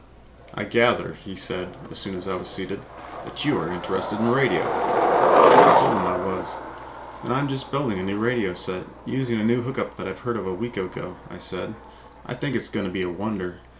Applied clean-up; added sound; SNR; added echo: none; Skateboard; -1 dB; none.